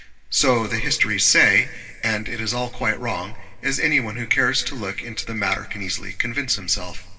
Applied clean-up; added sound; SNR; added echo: none; none; none; reverberation time 1.9 s.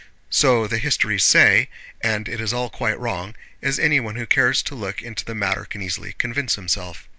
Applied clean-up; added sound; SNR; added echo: none; none; none; none.